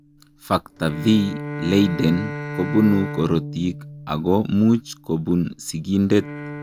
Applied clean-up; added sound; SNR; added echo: none; Bowed string instrument; 11 dB; none.